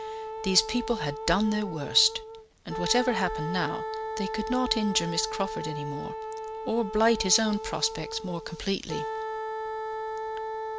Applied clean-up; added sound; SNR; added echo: none; Wind instrument, woodwind instrument; 6 dB; none.